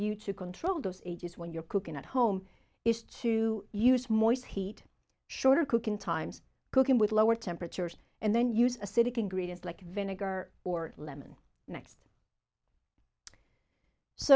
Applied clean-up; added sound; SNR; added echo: none; none; none; none.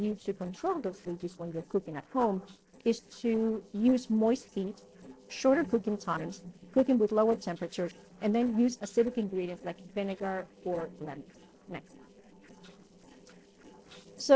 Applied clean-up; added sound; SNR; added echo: neural separator model SepFormer DNS4.